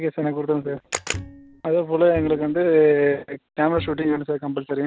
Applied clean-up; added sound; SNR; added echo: none; Camera + Bowed string instrument; 12 dB; none.